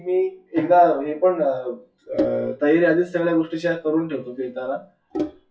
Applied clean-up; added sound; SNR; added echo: classical method WPE with log-MMSE.